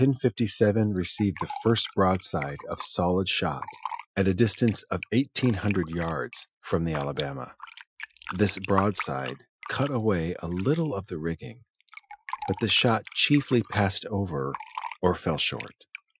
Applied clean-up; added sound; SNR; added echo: classical method Wiener filter.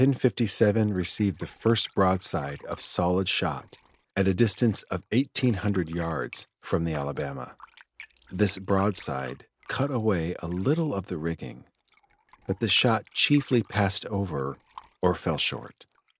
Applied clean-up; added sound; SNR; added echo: neural separator model SepFormer DNS4.